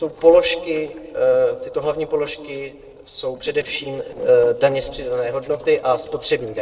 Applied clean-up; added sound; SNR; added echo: neural separator model SepFormer DNS4.